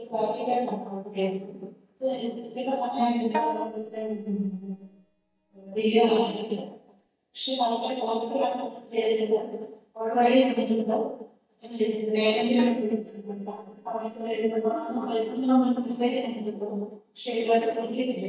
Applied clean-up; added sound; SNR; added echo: neural mask model DeepFilterNet 3.